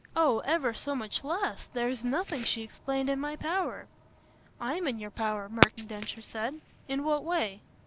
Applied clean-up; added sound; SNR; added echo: none; Fireworks; 6 dB; none.